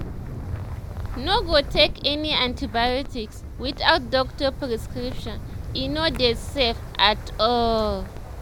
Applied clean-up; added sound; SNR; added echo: none; Wind; 7 dB; none.